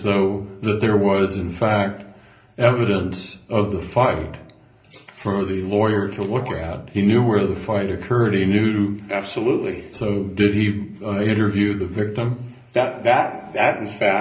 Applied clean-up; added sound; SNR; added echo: none; none; none; reverberation time 0.5 s.